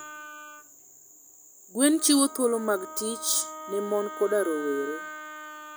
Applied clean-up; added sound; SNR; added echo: none; Wind instrument, woodwind instrument; 13 dB; none.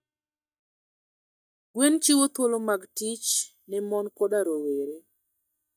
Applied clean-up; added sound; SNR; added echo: neural mask model DeepFilterNet 3.